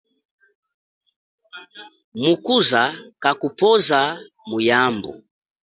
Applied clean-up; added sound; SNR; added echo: none; none; none; none.